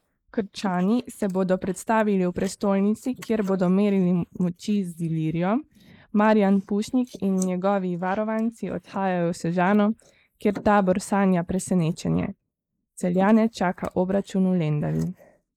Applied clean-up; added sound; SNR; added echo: neural mask model Resemble Enhance denoiser.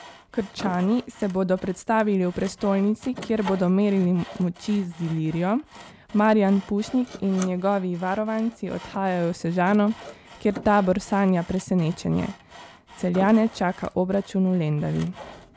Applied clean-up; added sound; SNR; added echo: none; Sawing; 19 dB; none.